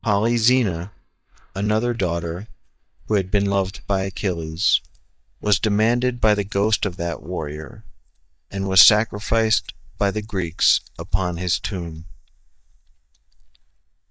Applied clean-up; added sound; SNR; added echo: neural mask model DeepFilterNet 3.